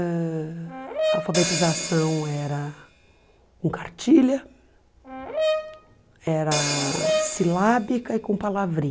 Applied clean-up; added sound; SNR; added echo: none; Hi-hat + Brass instrument; 4 dB; none.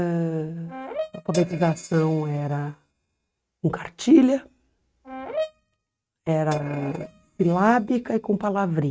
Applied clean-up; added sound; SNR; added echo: neural mask model RNNoise.